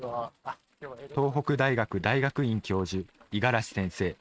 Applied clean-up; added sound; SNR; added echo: neural mask model RNNoise.